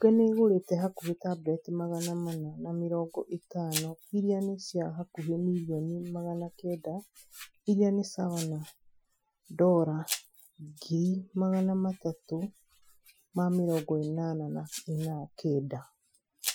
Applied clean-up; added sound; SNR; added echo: classical method Wiener filter.